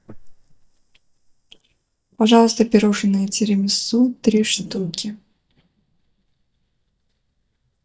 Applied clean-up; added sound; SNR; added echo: neural mask model DeepFilterNet 3.